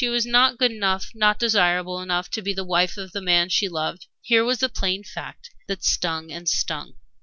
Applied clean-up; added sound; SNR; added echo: none; none; none; none.